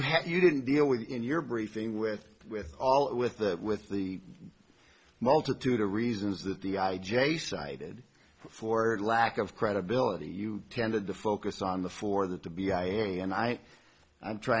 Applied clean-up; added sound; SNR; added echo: none; none; none; none.